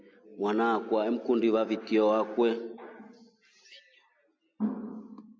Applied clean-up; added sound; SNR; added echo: none; none; none; none.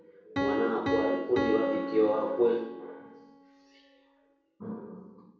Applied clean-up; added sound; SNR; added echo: none; Piano; 5 dB; reverberation time 0.6 s.